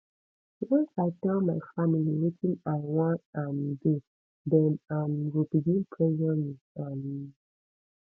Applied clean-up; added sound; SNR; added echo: none; none; none; none.